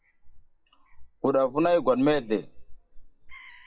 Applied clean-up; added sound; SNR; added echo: classical method WPE with log-MMSE.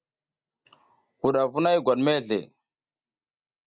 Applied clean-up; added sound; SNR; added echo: none; none; none; none.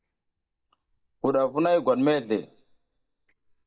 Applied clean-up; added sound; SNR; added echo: neural mask model DeepFilterNet 3.